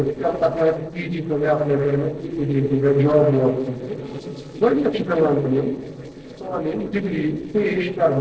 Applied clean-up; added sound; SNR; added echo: neural separator model SepFormer DNS4.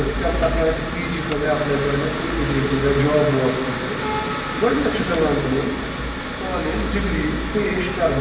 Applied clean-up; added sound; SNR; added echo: none; Mechanical fan; 5 dB; reverberation time 1.2 s.